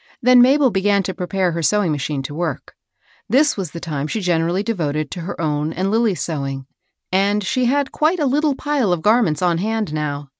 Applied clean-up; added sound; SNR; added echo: none; none; none; none.